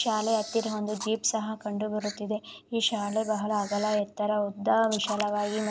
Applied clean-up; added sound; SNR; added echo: none; Camera; 15 dB; none.